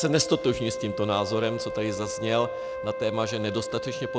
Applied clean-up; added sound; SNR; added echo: none; Wind instrument, woodwind instrument; 6 dB; none.